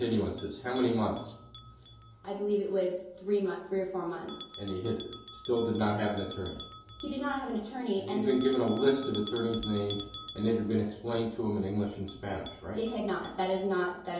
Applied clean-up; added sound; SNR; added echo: none; Bell; 16 dB; reverberation time 2.8 s.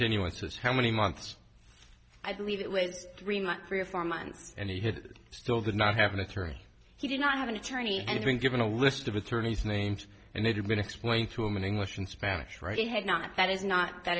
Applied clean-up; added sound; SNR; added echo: none; none; none; none.